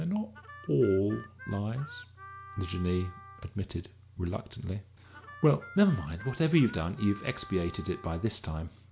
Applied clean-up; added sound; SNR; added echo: none; Harmonica; 18 dB; none.